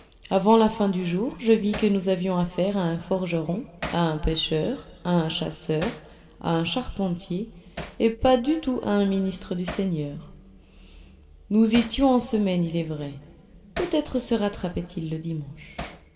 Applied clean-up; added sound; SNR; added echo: none; Hammer; 18 dB; reverberation time 2.7 s.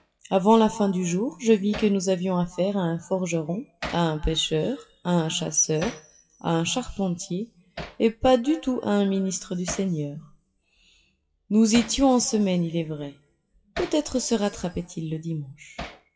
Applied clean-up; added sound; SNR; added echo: classical method WPE with log-MMSE.